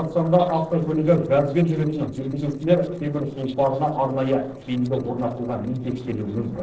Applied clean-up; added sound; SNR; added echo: neural separator model SepFormer DNS4.